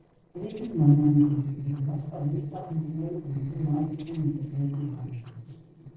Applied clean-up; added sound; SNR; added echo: neural separator model SepFormer DNS4.